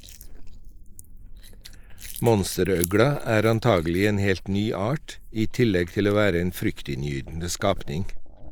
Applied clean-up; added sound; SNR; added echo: neural mask model Resemble Enhance denoiser.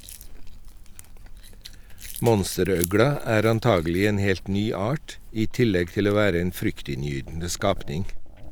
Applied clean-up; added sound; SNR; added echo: none; Chewing, mastication; 11 dB; none.